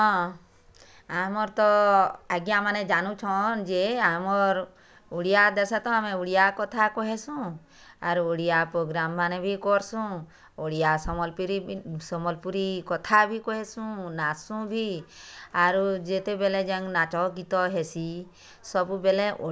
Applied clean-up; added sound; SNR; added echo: none; none; none; none.